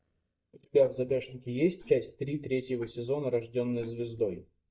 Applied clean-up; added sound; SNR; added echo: neural mask model DeepFilterNet 3.